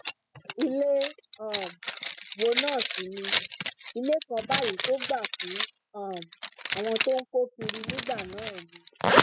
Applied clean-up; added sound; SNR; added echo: classical method spectral subtraction.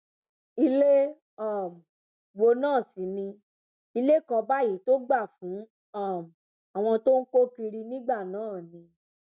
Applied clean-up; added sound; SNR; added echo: none; none; none; none.